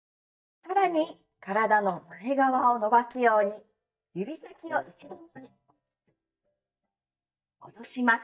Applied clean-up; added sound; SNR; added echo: neural mask model DeepFilterNet 3.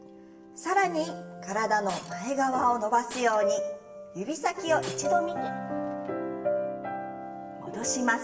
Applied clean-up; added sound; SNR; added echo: none; Shatter; 18 dB; reverberation time 1.0 s.